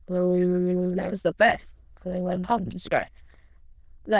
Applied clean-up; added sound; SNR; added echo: neural diffusion model UNIVERSE++.